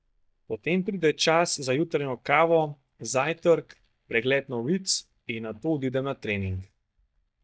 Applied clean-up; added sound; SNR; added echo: neural mask model DeepFilterNet 3.